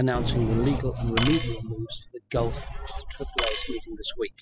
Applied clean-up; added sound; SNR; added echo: classical method spectral subtraction.